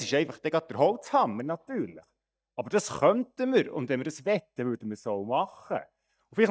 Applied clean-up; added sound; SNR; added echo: neural mask model DeepFilterNet 3.